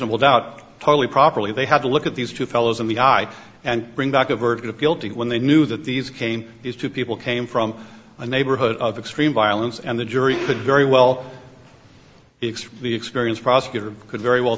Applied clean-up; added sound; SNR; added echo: none; none; none; none.